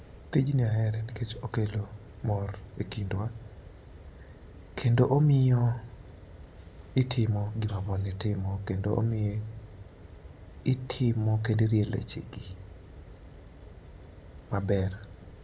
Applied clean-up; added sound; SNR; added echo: none; Fire; 18 dB; none.